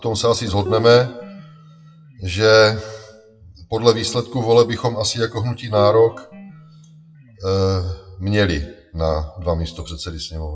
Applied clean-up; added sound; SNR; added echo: classical method WPE with log-MMSE.